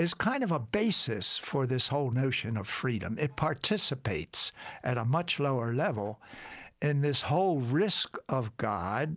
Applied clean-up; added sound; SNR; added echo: none; none; none; none.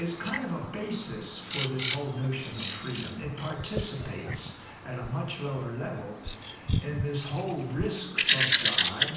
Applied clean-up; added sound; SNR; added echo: none; Bird vocalization, bird call, bird song; -1 dB; reverberation time 0.9 s.